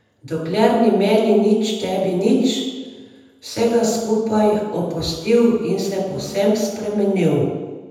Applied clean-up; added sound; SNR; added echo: none; none; none; reverberation time 1.1 s.